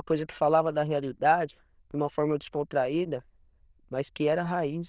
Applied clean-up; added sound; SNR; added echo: neural diffusion model UNIVERSE++.